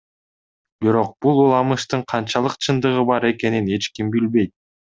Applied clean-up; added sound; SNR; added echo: none; none; none; none.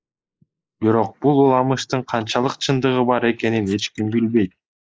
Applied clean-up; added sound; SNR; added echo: neural mask model Resemble Enhance denoiser.